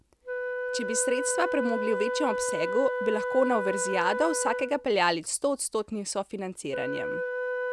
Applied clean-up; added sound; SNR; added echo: none; Wind instrument, woodwind instrument; 3 dB; none.